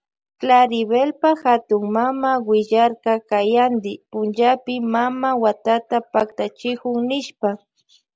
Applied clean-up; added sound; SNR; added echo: none; none; none; none.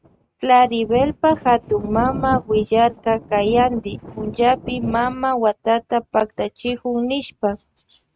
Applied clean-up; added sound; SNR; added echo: neural mask model RNNoise.